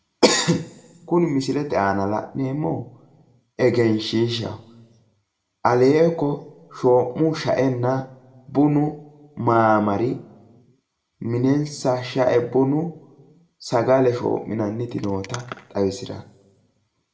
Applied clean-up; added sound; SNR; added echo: none; none; none; reverberation time 0.5 s.